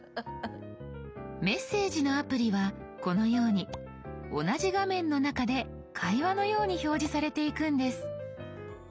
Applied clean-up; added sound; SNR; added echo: none; none; none; none.